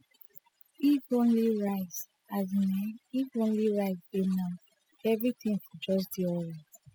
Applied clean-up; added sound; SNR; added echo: classical method spectral subtraction.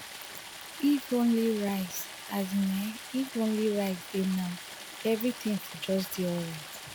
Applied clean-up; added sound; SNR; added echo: none; Stream; 13 dB; none.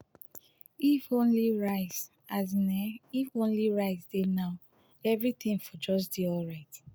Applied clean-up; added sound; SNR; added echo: none; none; none; none.